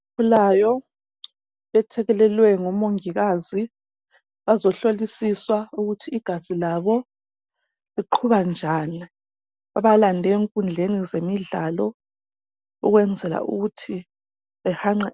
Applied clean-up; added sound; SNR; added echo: none; none; none; none.